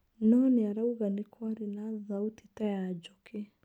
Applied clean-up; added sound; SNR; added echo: none; none; none; none.